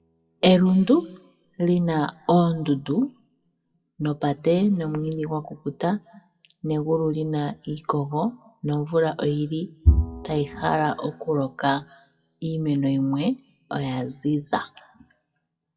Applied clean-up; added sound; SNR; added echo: classical method WPE with log-MMSE.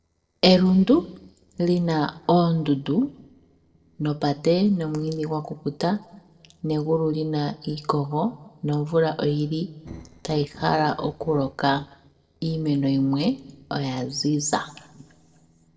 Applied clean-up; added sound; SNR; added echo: neural separator model SepFormer DNS4.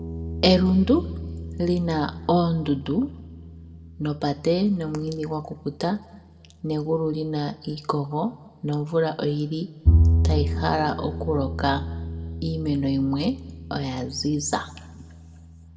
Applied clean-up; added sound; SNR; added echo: none; Bowed string instrument; 3 dB; reverberation time 1.1 s.